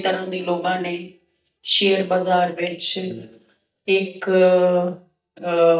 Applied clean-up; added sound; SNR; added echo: neural mask model DeepFilterNet 3.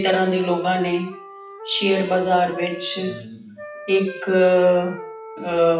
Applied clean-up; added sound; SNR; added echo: classical method WPE with log-MMSE.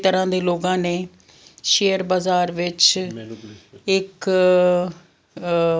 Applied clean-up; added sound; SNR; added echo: none; none; none; none.